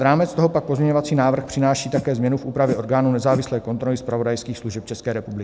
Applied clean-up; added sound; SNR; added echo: none; Whoosh, swoosh, swish; 9 dB; none.